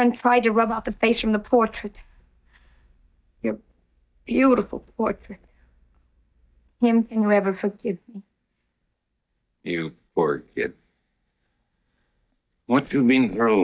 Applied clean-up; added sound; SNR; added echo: neural mask model DeepFilterNet 3.